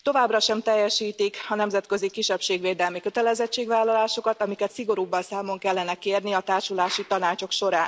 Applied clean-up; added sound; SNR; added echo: none; none; none; none.